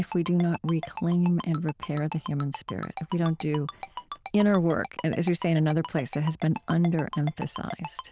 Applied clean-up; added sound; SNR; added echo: neural diffusion model UNIVERSE++.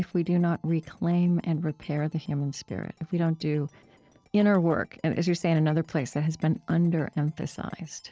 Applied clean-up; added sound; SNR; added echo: neural separator model SepFormer DNS4.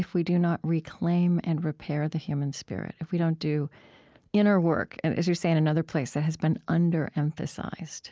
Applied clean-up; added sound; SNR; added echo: none; none; none; none.